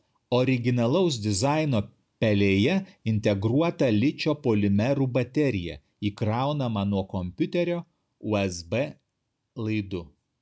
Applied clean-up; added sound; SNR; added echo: none; none; none; none.